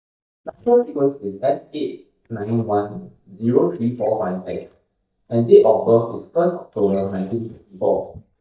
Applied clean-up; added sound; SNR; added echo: neural mask model DeepFilterNet 3.